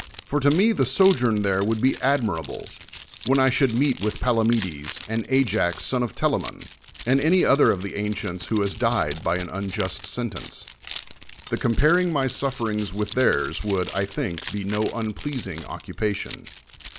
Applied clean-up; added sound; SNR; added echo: none; Keys jangling; 10 dB; none.